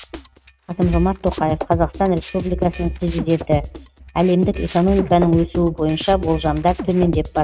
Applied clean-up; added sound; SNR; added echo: neural mask model RNNoise.